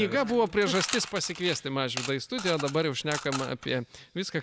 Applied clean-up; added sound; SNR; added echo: none; Coin (dropping) / Mechanisms; 10 dB; none.